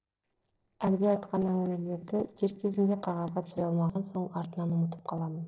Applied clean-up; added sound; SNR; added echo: neural separator model SepFormer DNS4.